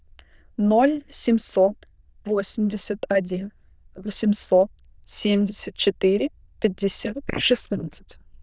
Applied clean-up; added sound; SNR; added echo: neural diffusion model UNIVERSE++.